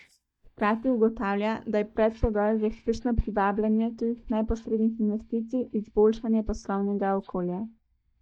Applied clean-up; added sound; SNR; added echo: neural mask model DeepFilterNet 3.